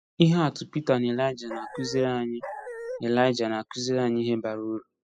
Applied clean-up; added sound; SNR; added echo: classical method spectral subtraction.